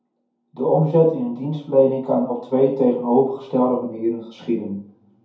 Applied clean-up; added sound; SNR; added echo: none; none; none; reverberation time 0.6 s.